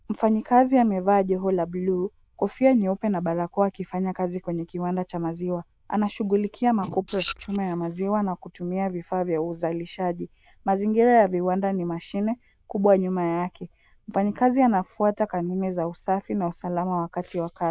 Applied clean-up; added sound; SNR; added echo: neural diffusion model UNIVERSE++.